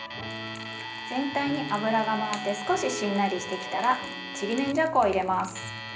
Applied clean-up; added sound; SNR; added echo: none; Alarm; 11 dB; reverberation time 0.5 s.